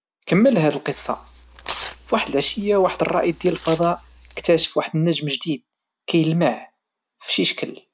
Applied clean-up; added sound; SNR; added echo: none; Tearing; 11 dB; none.